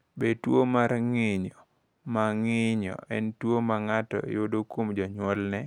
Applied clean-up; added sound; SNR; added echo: none; none; none; none.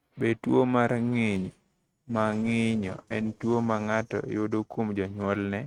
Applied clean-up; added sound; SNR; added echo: neural mask model RNNoise.